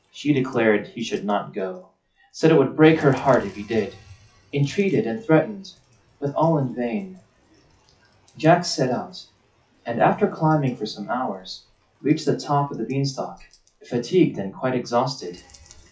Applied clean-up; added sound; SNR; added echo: classical method WPE with log-MMSE.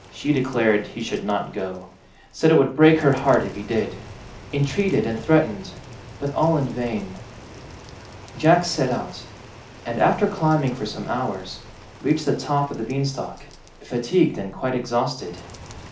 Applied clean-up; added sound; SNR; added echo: none; Rain; 19 dB; reverberation time 0.4 s.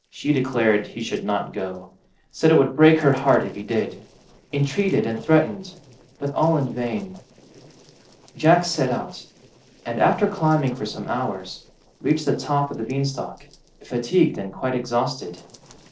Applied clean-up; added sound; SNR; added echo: neural separator model SepFormer DNS4.